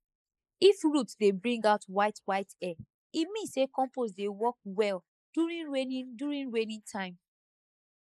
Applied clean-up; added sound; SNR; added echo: neural mask model Resemble Enhance denoiser.